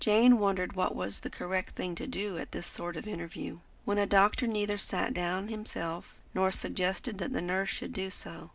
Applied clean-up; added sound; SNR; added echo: none; none; none; none.